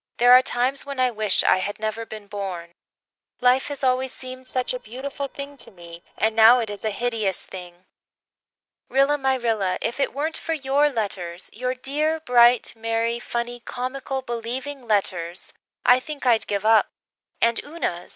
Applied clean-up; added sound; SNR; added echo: neural separator model SepFormer DNS4.